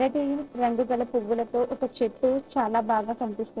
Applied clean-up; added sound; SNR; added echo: neural separator model SepFormer DNS4.